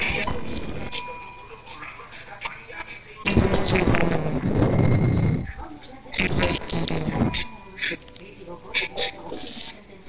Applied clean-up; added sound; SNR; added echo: neural separator model SepFormer DNS4.